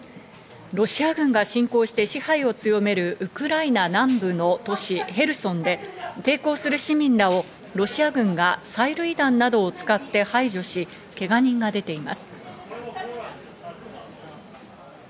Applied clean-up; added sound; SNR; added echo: none; none; none; none.